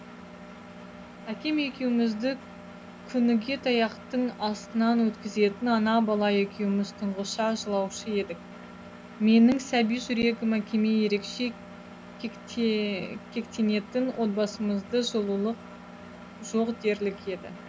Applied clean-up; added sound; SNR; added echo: none; Engine; 17 dB; none.